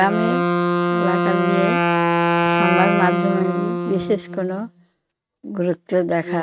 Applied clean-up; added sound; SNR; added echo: neural mask model RNNoise.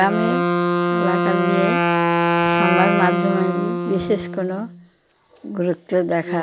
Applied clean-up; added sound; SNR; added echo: none; Wind instrument, woodwind instrument; -2 dB; none.